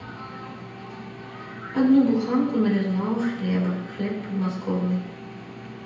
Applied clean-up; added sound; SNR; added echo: none; none; none; reverberation time 0.9 s.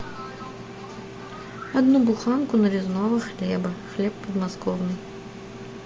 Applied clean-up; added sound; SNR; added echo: none; none; none; none.